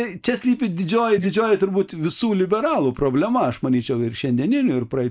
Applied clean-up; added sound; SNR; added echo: neural mask model Resemble Enhance denoiser.